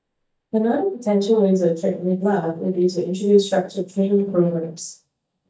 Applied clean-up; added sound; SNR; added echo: neural mask model DeepFilterNet 3.